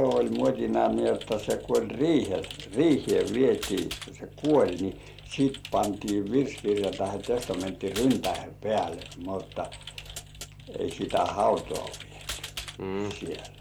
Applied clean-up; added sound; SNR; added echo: none; Computer keyboard; 16 dB; none.